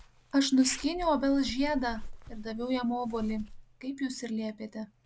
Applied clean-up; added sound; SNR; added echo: none; Zipper (clothing); 13 dB; none.